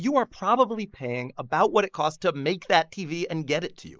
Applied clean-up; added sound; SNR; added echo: neural mask model Resemble Enhance denoiser.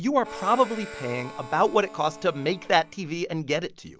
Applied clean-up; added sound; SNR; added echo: none; Harmonica; 16 dB; none.